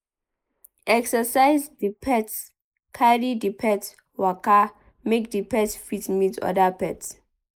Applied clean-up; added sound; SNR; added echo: neural mask model Resemble Enhance denoiser.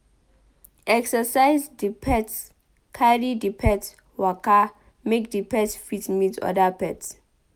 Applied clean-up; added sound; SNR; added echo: none; none; none; none.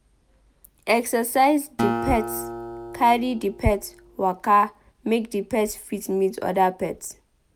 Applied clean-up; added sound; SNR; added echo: none; Acoustic guitar; 8 dB; none.